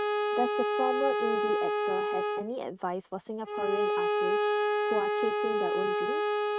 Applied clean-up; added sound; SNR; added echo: neural mask model RNNoise.